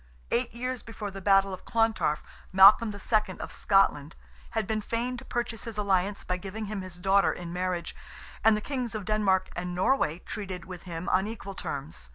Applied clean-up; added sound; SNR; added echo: none; none; none; none.